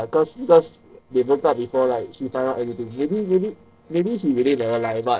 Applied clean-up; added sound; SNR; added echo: neural separator model SepFormer DNS4.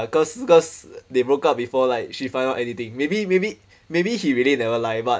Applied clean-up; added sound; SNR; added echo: none; none; none; none.